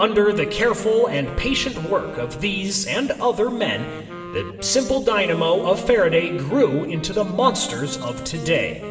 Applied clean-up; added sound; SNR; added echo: none; Wind instrument, woodwind instrument; 14 dB; reverberation time 2.7 s.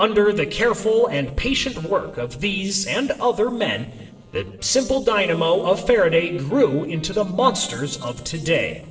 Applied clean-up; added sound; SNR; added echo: neural separator model SepFormer DNS4.